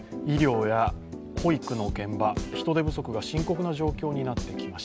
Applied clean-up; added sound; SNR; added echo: none; Electric guitar; 20 dB; none.